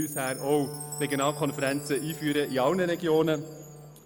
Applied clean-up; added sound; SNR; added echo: none; Wind instrument, woodwind instrument + Chime; 12 dB; none.